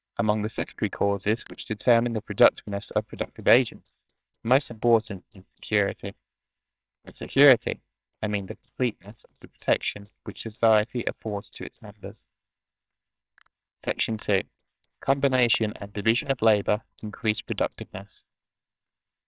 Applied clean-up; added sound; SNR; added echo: neural separator model SepFormer WHAMR!.